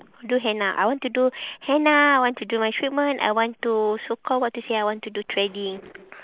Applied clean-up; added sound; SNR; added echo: neural mask model Resemble Enhance denoiser.